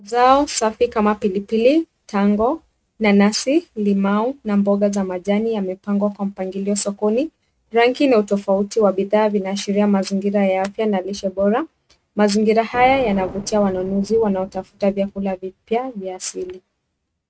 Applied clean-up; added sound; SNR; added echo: neural mask model RNNoise.